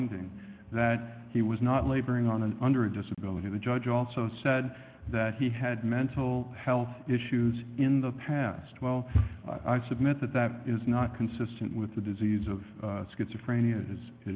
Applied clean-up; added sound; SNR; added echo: none; none; none; none.